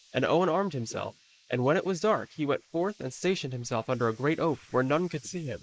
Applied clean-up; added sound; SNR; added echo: neural mask model Resemble Enhance denoiser.